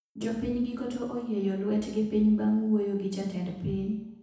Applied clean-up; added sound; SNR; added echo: none; none; none; reverberation time 0.9 s.